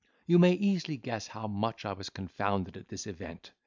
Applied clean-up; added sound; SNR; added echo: none; none; none; none.